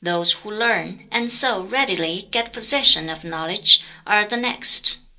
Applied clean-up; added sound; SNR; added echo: none; none; none; reverberation time 0.2 s.